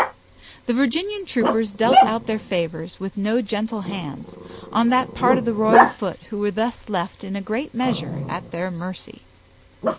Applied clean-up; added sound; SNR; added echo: none; Growling; 1 dB; none.